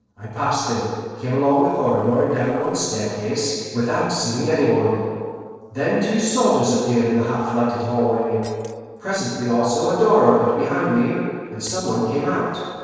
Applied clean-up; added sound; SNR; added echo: neural separator model SepFormer DNS4.